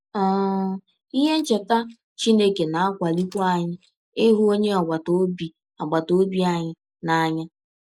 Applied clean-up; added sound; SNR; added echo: neural mask model Resemble Enhance denoiser.